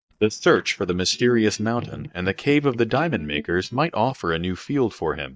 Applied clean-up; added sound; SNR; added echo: neural mask model DeepFilterNet 3.